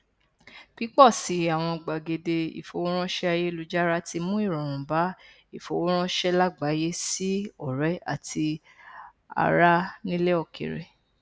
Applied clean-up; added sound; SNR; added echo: none; none; none; none.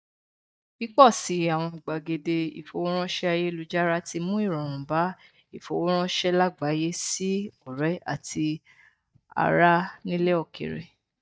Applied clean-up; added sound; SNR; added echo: neural mask model DeepFilterNet 3.